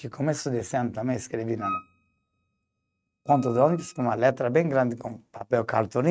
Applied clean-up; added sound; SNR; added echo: neural mask model RNNoise.